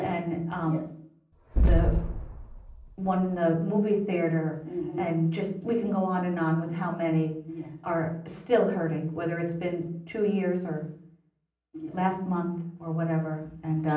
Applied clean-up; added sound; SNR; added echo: none; Boom; -2 dB; reverberation time 0.6 s.